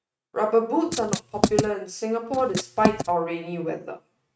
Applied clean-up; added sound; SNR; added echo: neural mask model RNNoise.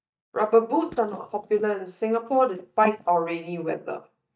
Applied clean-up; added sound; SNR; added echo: neural mask model DeepFilterNet 3.